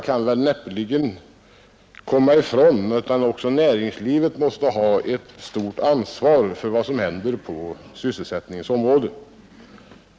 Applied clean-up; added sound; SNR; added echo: none; none; none; none.